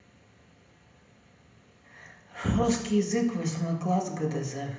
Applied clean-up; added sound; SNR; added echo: none; none; none; reverberation time 0.8 s.